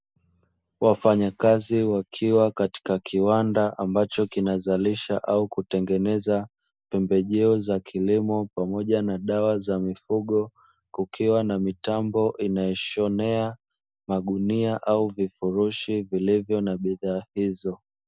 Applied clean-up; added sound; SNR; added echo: none; Tambourine; 17 dB; none.